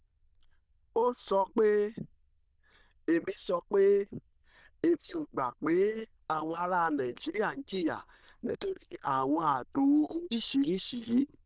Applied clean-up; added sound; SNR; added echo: neural diffusion model UNIVERSE++.